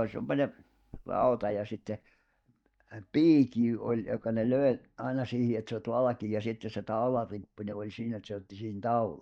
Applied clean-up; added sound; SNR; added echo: neural mask model DeepFilterNet 3.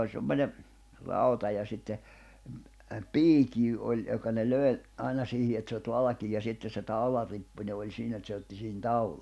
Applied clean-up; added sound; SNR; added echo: none; none; none; none.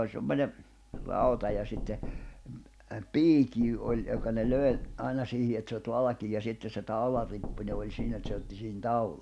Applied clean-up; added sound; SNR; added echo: none; Knock; 9 dB; none.